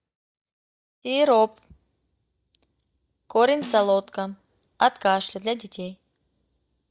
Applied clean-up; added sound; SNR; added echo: neural mask model DeepFilterNet 3.